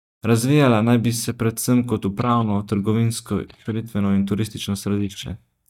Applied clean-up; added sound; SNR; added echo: neural mask model DeepFilterNet 3.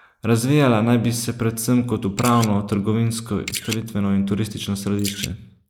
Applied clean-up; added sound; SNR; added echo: neural mask model Resemble Enhance denoiser.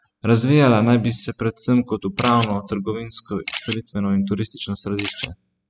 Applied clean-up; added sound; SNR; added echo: classical method spectral subtraction.